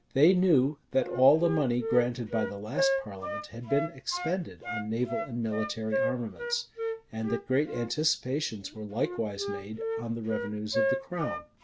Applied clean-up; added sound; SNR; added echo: none; Wind instrument, woodwind instrument; 6 dB; none.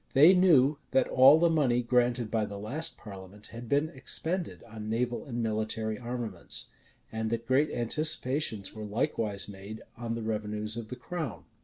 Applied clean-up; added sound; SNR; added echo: none; none; none; none.